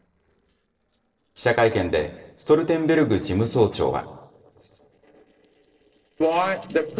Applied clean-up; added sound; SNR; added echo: neural separator model SepFormer DNS4.